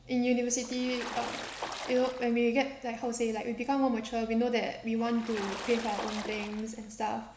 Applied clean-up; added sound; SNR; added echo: none; Water / Splash, splatter; 10 dB; none.